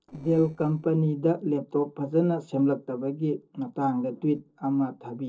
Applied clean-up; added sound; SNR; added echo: neural separator model SepFormer DNS4.